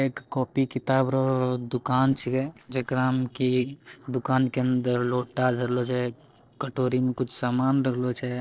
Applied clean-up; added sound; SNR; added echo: neural separator model SepFormer DNS4.